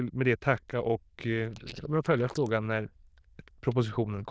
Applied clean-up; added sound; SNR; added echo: neural diffusion model UNIVERSE++.